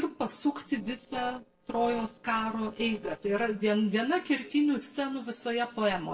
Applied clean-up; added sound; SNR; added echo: neural separator model SepFormer DNS4.